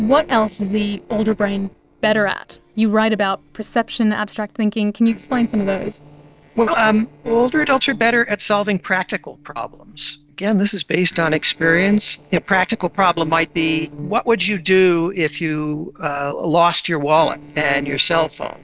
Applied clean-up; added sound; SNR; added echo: neural separator model SepFormer DNS4.